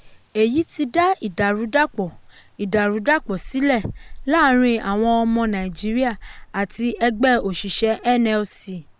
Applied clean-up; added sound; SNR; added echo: none; Rain; 19 dB; none.